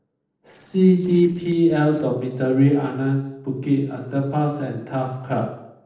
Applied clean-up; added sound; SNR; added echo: neural separator model SepFormer DNS4.